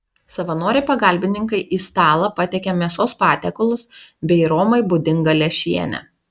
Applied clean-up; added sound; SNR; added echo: none; none; none; none.